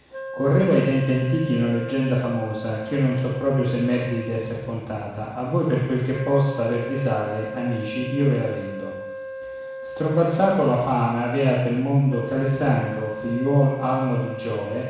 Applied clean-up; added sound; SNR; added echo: none; Wind instrument, woodwind instrument; 12 dB; reverberation time 1.1 s.